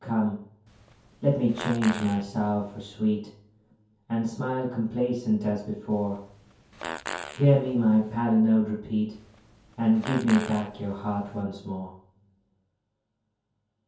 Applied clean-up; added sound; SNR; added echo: none; Fart; 13 dB; reverberation time 0.6 s.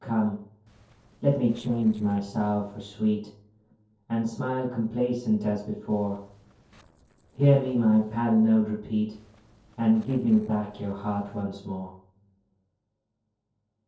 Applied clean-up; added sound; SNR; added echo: neural separator model SepFormer DNS4.